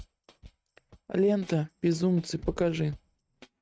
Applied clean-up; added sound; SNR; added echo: neural mask model RNNoise.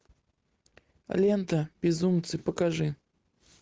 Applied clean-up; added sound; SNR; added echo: none; none; none; none.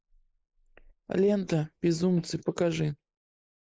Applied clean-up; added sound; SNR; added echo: neural mask model Resemble Enhance denoiser.